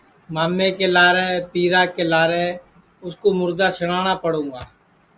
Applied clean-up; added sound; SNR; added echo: none; none; none; none.